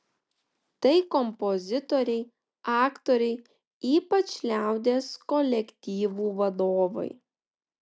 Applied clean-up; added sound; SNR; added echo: none; none; none; none.